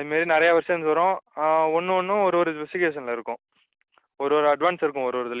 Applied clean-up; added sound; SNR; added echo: none; none; none; none.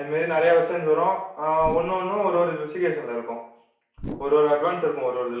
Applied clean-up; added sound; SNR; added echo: none; Whoosh, swoosh, swish; 10 dB; reverberation time 0.6 s.